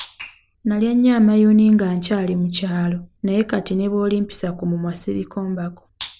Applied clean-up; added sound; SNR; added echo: none; none; none; none.